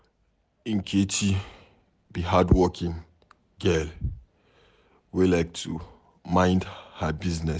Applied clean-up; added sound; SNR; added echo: none; none; none; none.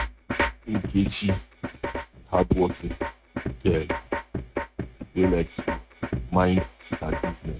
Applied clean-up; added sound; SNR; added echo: neural mask model RNNoise.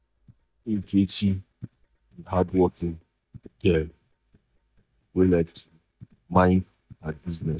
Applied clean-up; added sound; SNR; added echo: neural mask model DeepFilterNet 3.